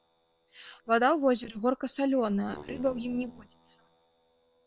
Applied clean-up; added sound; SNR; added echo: neural separator model SepFormer WHAM!.